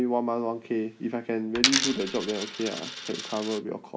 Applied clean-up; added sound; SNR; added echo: none; Coin (dropping); 2 dB; none.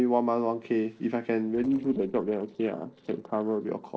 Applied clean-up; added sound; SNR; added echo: neural separator model SepFormer DNS4.